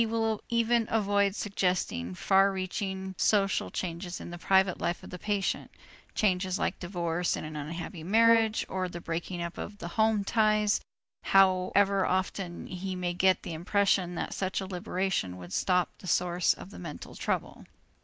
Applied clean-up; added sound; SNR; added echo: neural mask model Resemble Enhance denoiser.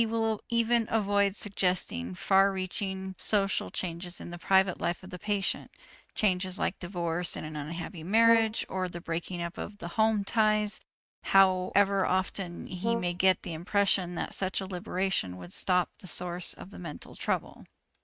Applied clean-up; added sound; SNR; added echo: neural mask model RNNoise.